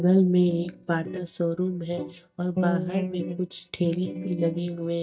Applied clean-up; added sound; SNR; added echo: neural mask model DeepFilterNet 3.